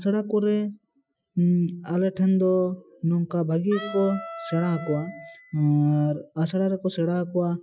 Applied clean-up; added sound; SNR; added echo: classical method Wiener filter.